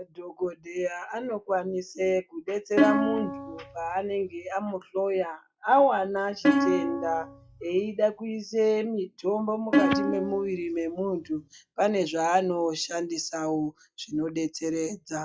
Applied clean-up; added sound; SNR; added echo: classical method log-MMSE.